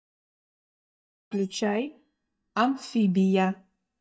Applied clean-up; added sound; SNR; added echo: neural mask model DeepFilterNet 3.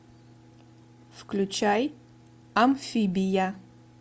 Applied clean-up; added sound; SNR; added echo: none; none; none; none.